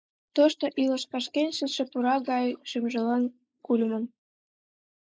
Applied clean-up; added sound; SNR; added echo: neural mask model Resemble Enhance denoiser.